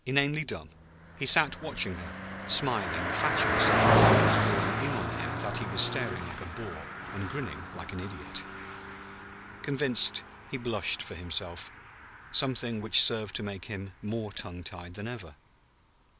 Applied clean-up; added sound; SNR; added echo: none; Car passing by; 0 dB; none.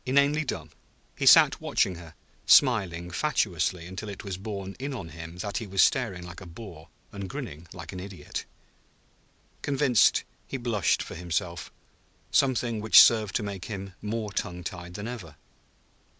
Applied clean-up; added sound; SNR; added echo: none; none; none; none.